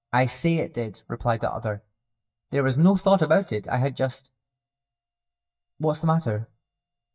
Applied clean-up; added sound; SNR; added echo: neural mask model DeepFilterNet 3.